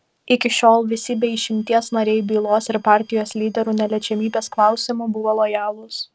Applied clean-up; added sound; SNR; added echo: neural separator model SepFormer DNS4.